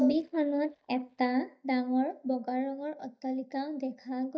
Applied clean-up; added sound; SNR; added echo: neural mask model DeepFilterNet 3.